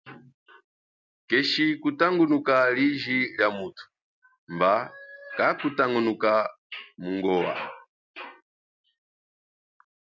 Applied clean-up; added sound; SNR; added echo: none; none; none; none.